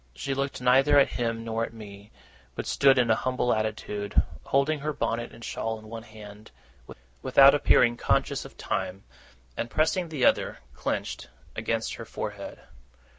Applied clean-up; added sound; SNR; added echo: none; none; none; none.